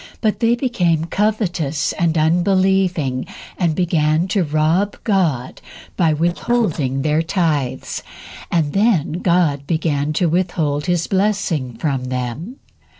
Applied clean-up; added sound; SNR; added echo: neural separator model SepFormer DNS4.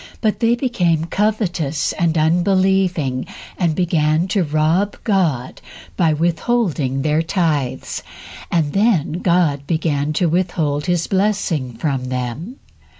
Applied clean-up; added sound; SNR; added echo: none; none; none; none.